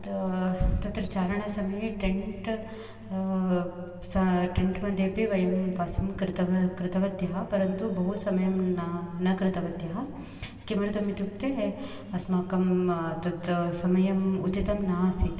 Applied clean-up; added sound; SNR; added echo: none; none; none; reverberation time 2.3 s.